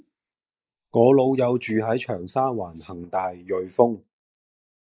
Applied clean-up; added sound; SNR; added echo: neural mask model Resemble Enhance denoiser.